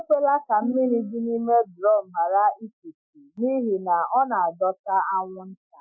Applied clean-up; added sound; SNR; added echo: classical method Wiener filter.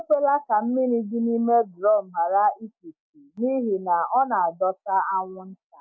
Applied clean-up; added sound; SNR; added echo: none; none; none; none.